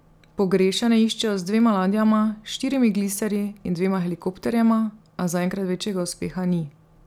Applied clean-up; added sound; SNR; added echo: none; none; none; none.